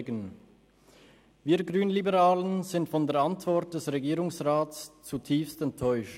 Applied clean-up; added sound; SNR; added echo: none; none; none; none.